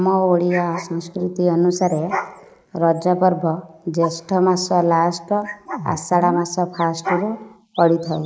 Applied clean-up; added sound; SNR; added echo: neural mask model Resemble Enhance denoiser.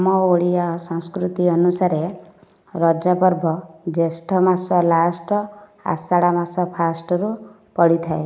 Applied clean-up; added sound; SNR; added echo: none; none; none; none.